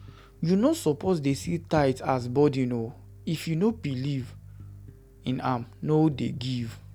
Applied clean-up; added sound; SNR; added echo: none; Bass guitar; 19 dB; none.